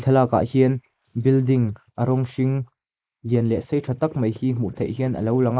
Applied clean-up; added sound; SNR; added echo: neural mask model Resemble Enhance denoiser.